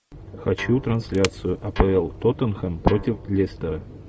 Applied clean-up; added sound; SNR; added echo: none; Wood + Guitar; 16 dB; none.